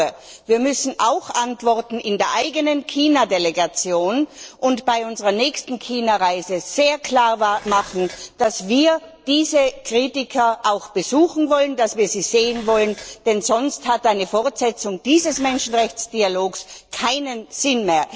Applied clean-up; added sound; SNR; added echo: neural separator model SepFormer DNS4.